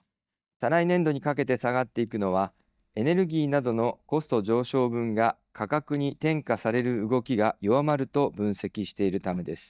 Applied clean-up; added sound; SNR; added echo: neural mask model DeepFilterNet 3.